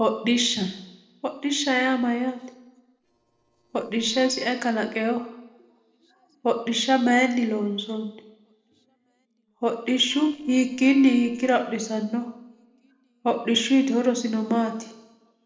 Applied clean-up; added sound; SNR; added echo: neural separator model SepFormer DNS4.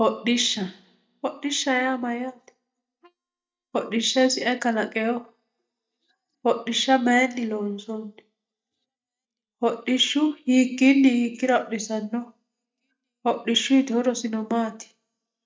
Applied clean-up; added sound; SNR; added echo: neural mask model DeepFilterNet 3.